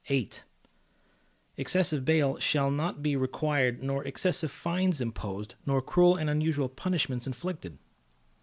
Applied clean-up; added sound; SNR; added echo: none; none; none; none.